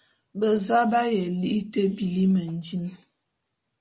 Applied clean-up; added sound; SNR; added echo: none; none; none; none.